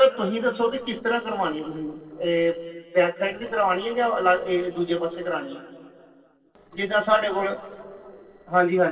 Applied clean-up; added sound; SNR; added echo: neural separator model SepFormer DNS4.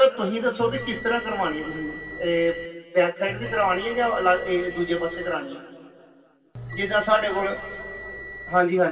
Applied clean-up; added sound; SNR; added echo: none; Bell; 12 dB; reverberation time 2.4 s.